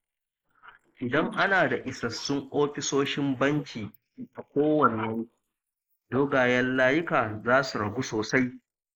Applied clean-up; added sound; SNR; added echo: neural mask model Resemble Enhance denoiser.